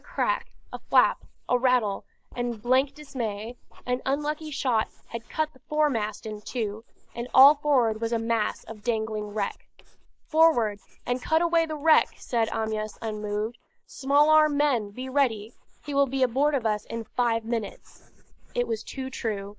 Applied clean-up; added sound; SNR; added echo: neural mask model Resemble Enhance denoiser.